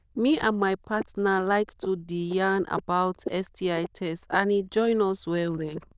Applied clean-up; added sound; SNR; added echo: neural diffusion model UNIVERSE++.